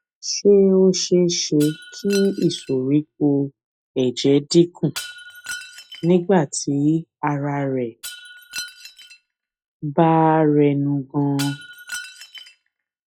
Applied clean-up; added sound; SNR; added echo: classical method log-MMSE.